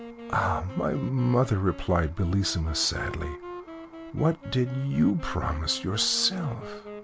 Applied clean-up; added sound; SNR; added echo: none; Wind instrument, woodwind instrument; 14 dB; none.